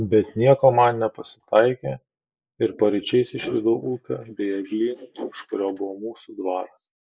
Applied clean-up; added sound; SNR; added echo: neural mask model Resemble Enhance denoiser.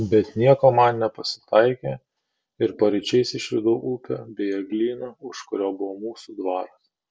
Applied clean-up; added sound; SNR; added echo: none; none; none; none.